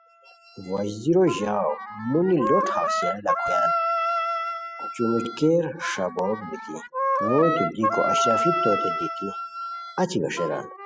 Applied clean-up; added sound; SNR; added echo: classical method spectral subtraction.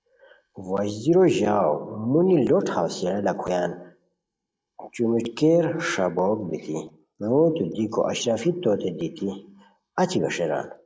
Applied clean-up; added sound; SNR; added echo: neural mask model Resemble Enhance denoiser.